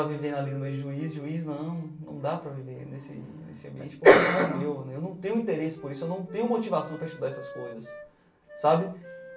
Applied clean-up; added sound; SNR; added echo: none; Wind instrument, woodwind instrument; 19 dB; reverberation time 0.3 s.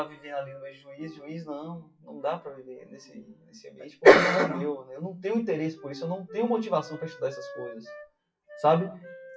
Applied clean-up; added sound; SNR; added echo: classical method WPE with log-MMSE.